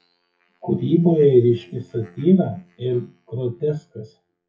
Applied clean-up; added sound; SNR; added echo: classical method WPE with log-MMSE.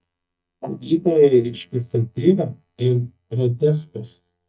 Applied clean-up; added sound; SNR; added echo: neural mask model DeepFilterNet 3.